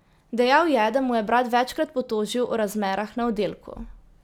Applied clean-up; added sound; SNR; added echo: none; none; none; none.